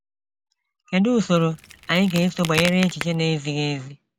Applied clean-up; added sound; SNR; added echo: none; Crack; 11 dB; none.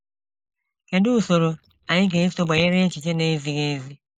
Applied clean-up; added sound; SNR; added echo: neural mask model Resemble Enhance denoiser.